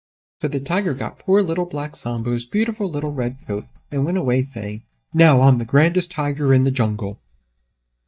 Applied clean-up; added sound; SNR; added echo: neural mask model DeepFilterNet 3.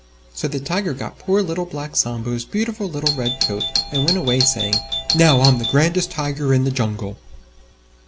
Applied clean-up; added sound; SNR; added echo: none; Doorbell; 3 dB; none.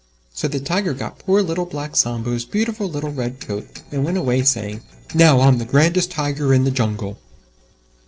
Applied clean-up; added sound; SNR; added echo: neural separator model SepFormer DNS4.